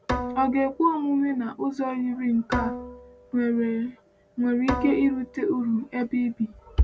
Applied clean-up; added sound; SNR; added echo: none; Bowed string instrument; 10 dB; none.